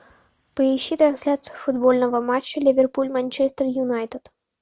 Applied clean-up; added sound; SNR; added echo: none; none; none; none.